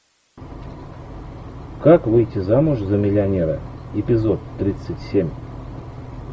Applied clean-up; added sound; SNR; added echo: none; none; none; none.